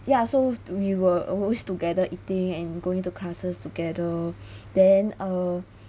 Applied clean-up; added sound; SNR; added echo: none; none; none; none.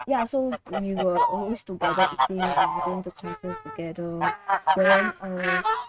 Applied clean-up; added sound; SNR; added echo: neural mask model RNNoise.